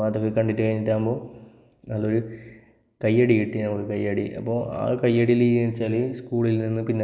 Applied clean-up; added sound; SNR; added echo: neural mask model Resemble Enhance denoiser.